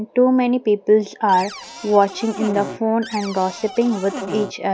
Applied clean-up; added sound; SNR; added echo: none; Cupboard open or close; 13 dB; none.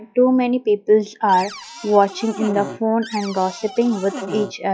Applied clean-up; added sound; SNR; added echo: classical method log-MMSE.